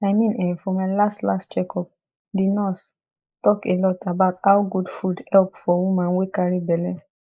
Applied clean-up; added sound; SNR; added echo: neural mask model Resemble Enhance denoiser.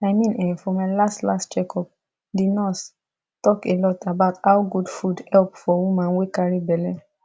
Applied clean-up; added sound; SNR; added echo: none; none; none; none.